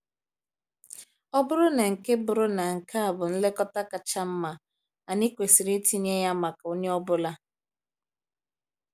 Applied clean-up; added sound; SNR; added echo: none; none; none; none.